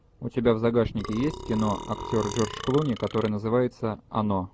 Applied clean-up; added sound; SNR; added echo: none; Burping, eructation; 11 dB; none.